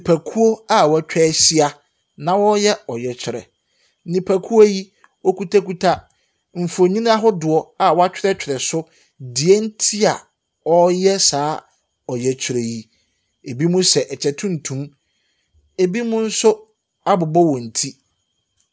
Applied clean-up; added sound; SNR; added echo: none; none; none; none.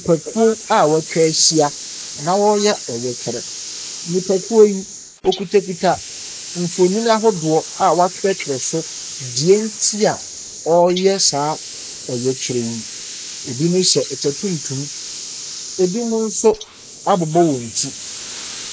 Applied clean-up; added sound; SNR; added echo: neural mask model Resemble Enhance denoiser.